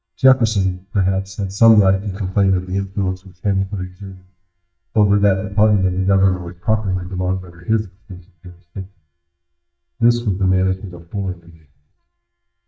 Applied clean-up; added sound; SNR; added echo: neural mask model DeepFilterNet 3.